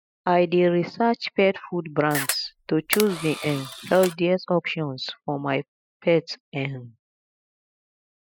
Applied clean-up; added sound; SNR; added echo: classical method spectral subtraction.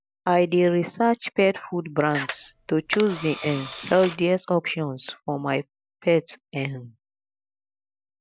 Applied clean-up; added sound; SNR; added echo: none; Camera; 7 dB; none.